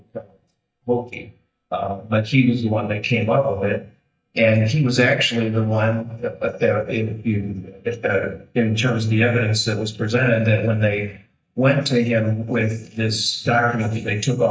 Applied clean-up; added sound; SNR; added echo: neural mask model DeepFilterNet 3.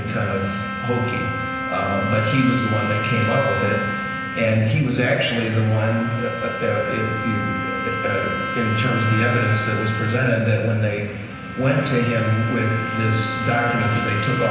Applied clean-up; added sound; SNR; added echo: none; Bowed string instrument; 6 dB; reverberation time 0.9 s.